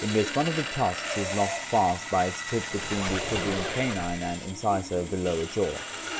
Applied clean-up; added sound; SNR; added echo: none; Squeak + Sawing; 5 dB; none.